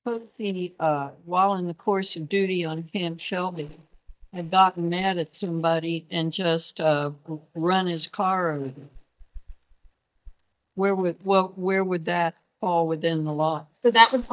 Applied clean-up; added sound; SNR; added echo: neural mask model DeepFilterNet 3.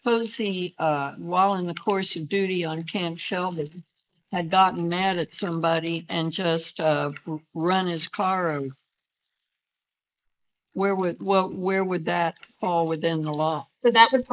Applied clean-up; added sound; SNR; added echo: neural mask model Resemble Enhance denoiser.